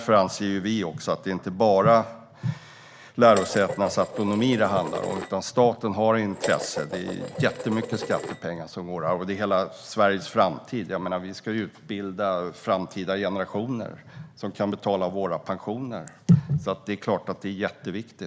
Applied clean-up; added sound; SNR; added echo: none; Dishes, pots, and pans; 10 dB; none.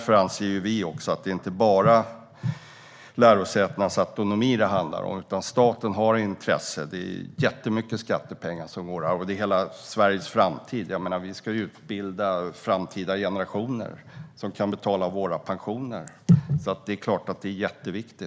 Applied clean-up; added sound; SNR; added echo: none; none; none; none.